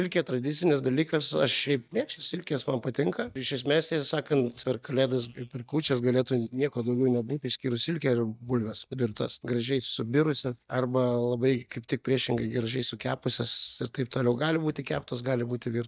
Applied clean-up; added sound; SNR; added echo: neural mask model DeepFilterNet 3.